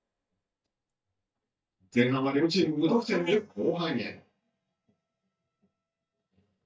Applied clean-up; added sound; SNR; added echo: neural mask model DeepFilterNet 3.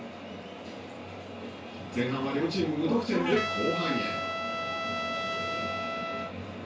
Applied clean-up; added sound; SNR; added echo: none; Trumpet; 1 dB; reverberation time 0.2 s.